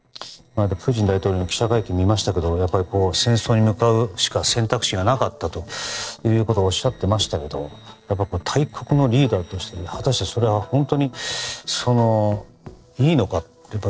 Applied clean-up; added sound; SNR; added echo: neural separator model SepFormer DNS4.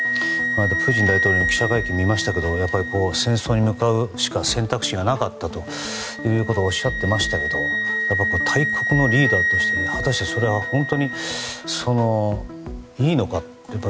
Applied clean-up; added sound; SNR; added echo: none; Wind instrument, woodwind instrument; 3 dB; none.